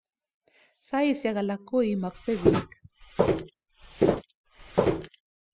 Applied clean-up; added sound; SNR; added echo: classical method spectral subtraction.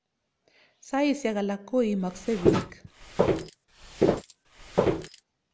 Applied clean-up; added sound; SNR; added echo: none; Walk, footsteps; -4 dB; none.